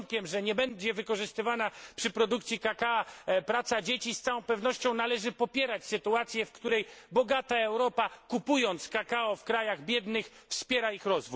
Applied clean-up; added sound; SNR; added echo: none; none; none; none.